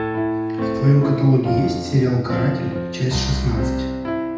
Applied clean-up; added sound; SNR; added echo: none; Piano; 3 dB; reverberation time 0.8 s.